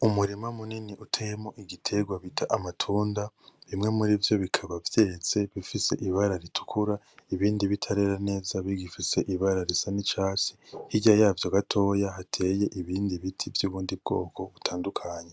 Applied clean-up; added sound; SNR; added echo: none; none; none; none.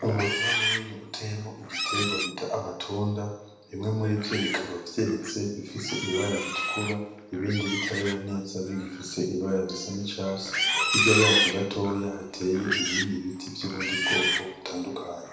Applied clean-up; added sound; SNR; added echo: none; Livestock, farm animals, working animals; 1 dB; reverberation time 0.9 s.